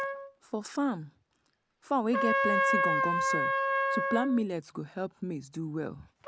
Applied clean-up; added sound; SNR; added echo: none; Trumpet; -2 dB; none.